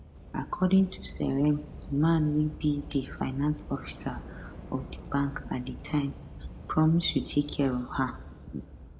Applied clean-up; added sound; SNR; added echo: none; Subway, metro, underground / Train; 13 dB; reverberation time 1.3 s.